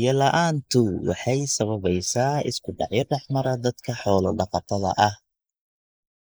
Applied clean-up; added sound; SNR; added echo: neural mask model Resemble Enhance denoiser.